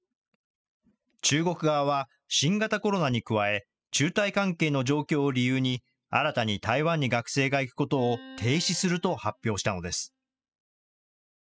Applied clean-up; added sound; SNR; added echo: classical method spectral subtraction.